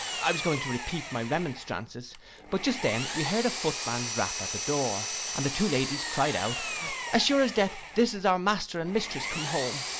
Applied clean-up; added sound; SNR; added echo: none; Power tool; 6 dB; none.